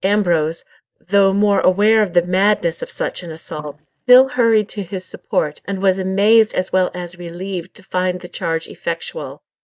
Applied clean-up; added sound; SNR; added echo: neural mask model DeepFilterNet 3.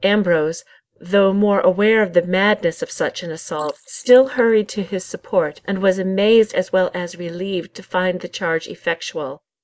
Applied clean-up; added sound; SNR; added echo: neural mask model Resemble Enhance denoiser.